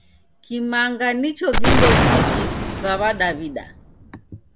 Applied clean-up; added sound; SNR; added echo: none; Explosion; -3 dB; none.